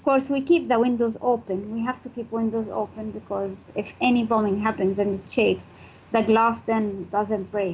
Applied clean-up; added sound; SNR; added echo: none; none; none; none.